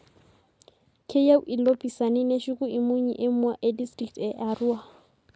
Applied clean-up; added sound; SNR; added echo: none; none; none; none.